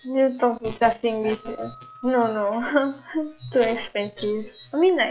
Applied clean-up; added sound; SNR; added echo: classical method log-MMSE.